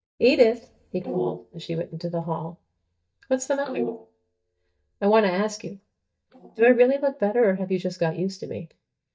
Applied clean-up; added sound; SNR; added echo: neural mask model DeepFilterNet 3.